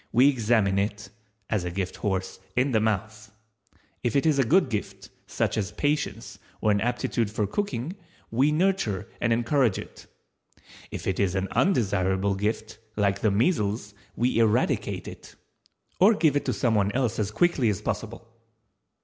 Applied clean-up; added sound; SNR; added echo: none; none; none; none.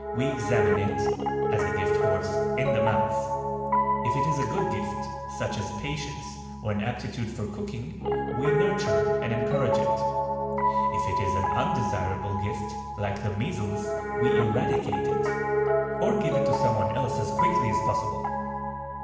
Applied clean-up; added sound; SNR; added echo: none; Piano; -4 dB; reverberation time 1.2 s.